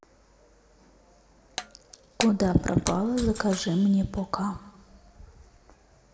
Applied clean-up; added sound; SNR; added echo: none; Shatter; 12 dB; reverberation time 1.3 s.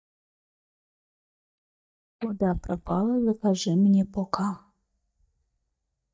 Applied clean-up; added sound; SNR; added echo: neural mask model DeepFilterNet 3.